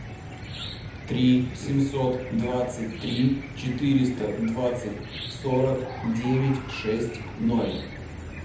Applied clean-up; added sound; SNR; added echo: none; Cricket / Chicken, rooster; 11 dB; reverberation time 1.0 s.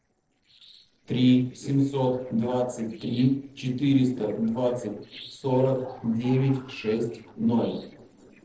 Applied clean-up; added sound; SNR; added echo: neural separator model SepFormer DNS4.